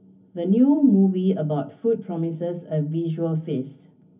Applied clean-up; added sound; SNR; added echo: none; none; none; reverberation time 0.3 s.